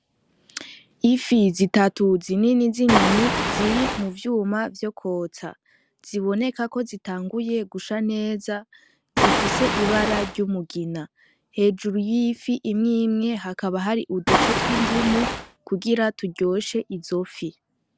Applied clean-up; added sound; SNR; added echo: none; Waves, surf; -1 dB; none.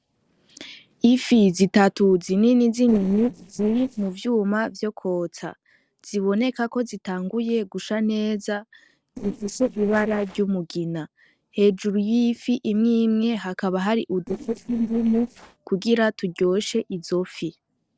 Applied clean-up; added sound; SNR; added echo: neural separator model SepFormer DNS4.